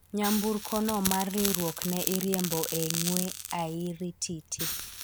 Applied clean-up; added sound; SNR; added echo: none; Crackle; 4 dB; none.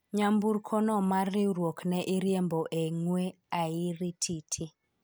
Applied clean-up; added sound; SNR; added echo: none; none; none; none.